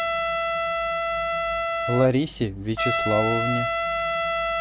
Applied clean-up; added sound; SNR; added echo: none; Trumpet; -2 dB; none.